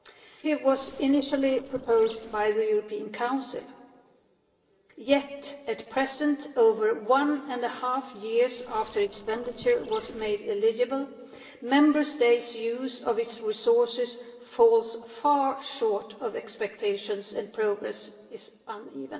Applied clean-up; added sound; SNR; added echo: neural separator model SepFormer DNS4.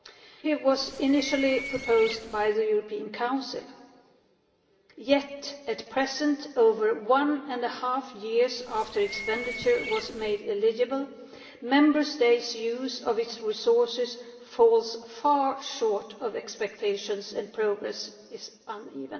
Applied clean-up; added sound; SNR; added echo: none; Bird; 11 dB; reverberation time 1.6 s.